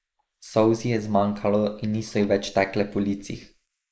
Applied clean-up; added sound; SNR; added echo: neural mask model Resemble Enhance denoiser.